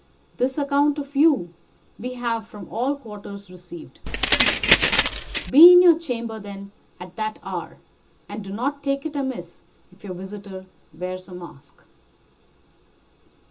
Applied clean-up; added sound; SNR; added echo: none; Keys jangling; -2 dB; reverberation time 0.2 s.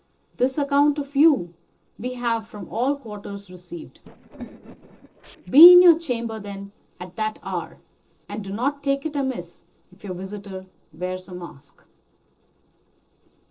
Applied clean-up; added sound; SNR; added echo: neural separator model SepFormer DNS4.